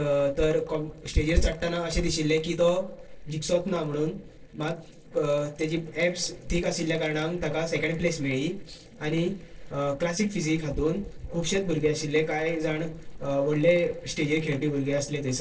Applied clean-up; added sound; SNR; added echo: neural separator model SepFormer DNS4.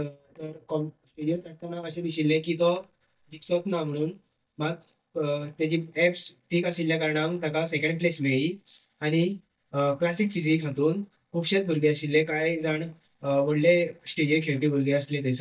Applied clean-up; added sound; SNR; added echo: neural mask model DeepFilterNet 3.